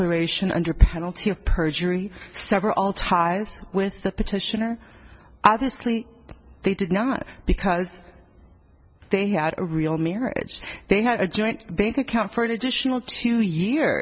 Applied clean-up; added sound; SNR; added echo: none; none; none; none.